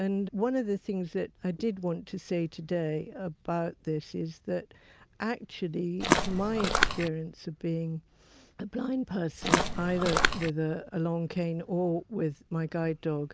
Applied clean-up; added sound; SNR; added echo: none; Walk, footsteps; -5 dB; none.